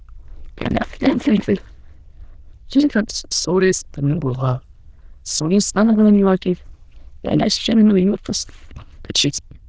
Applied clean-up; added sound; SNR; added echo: neural diffusion model UNIVERSE++.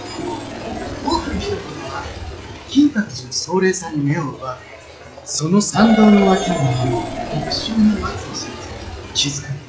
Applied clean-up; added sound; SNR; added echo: classical method log-MMSE.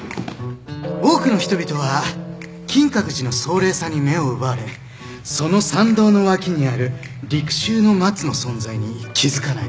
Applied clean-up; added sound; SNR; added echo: none; none; none; none.